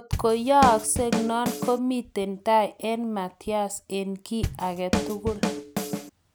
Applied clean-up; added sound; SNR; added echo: none; Drum / Drum kit; 3 dB; none.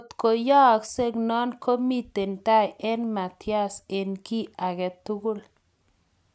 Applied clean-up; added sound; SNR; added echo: none; none; none; none.